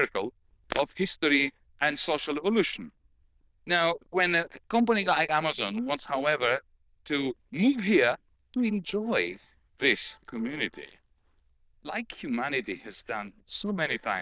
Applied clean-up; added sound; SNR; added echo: neural diffusion model UNIVERSE++.